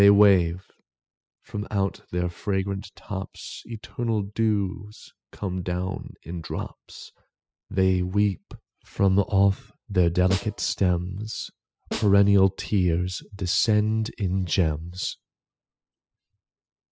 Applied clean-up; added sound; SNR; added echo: classical method spectral subtraction.